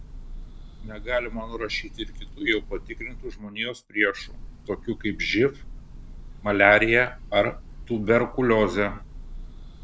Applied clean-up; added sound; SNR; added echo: none; Bird / Breathing; 13 dB; none.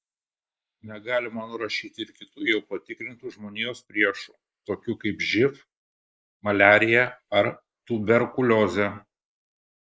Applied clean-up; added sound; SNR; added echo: neural mask model Resemble Enhance denoiser.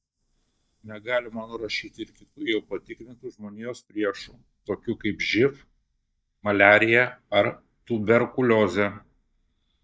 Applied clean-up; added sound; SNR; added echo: neural mask model DeepFilterNet 3.